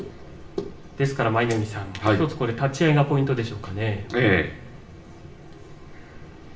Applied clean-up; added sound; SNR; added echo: none; none; none; reverberation time 0.6 s.